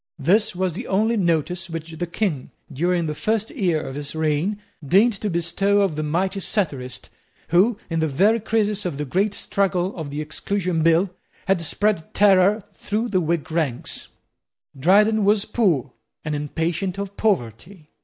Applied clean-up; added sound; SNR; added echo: none; none; none; none.